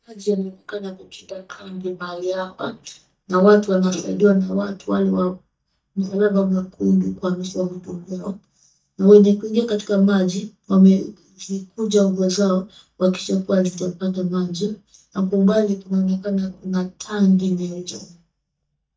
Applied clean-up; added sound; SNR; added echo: neural mask model DeepFilterNet 3.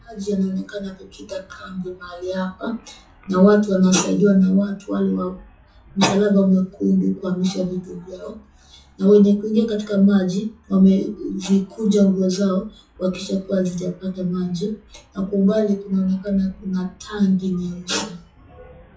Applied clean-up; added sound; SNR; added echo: classical method WPE with log-MMSE.